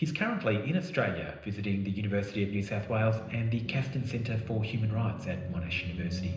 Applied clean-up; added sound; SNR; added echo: none; none; none; reverberation time 0.9 s.